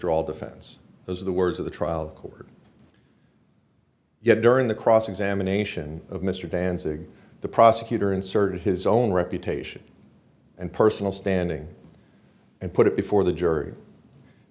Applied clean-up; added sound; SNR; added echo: none; none; none; none.